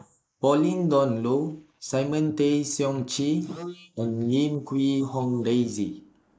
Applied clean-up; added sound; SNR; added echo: neural mask model Resemble Enhance denoiser.